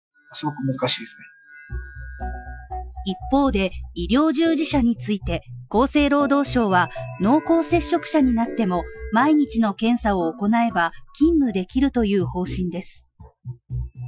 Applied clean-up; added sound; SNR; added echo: classical method Wiener filter.